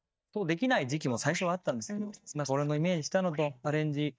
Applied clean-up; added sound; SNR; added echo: neural mask model DeepFilterNet 3.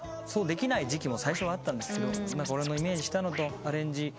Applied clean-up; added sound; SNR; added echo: none; Scratching (performance technique); 12 dB; none.